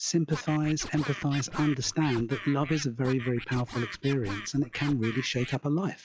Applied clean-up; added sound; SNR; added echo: classical method log-MMSE.